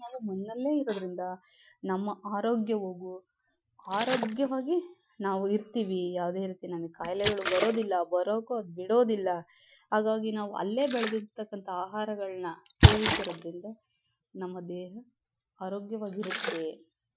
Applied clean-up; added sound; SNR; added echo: classical method Wiener filter.